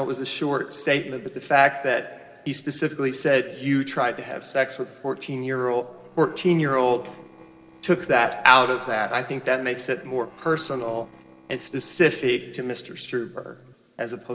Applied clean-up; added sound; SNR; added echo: neural separator model SepFormer DNS4.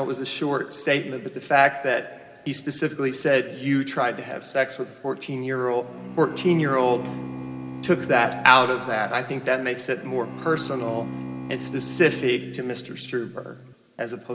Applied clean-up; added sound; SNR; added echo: none; Bowed string instrument; 11 dB; reverberation time 1.5 s.